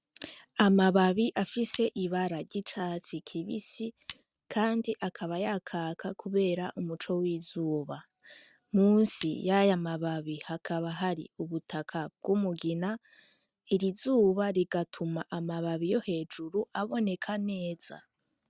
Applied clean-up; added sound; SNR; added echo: neural mask model RNNoise.